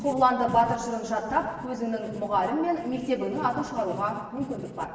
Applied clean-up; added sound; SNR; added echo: none; Writing; 15 dB; reverberation time 1.2 s.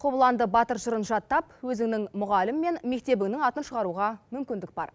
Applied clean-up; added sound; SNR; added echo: none; none; none; none.